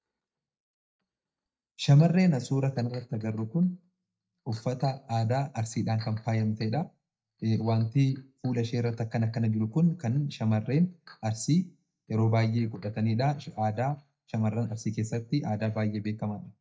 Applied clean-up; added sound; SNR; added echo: neural mask model DeepFilterNet 3.